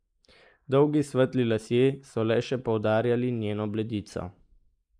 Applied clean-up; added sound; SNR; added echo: neural mask model Resemble Enhance denoiser.